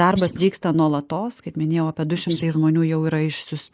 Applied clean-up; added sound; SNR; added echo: neural mask model Resemble Enhance denoiser.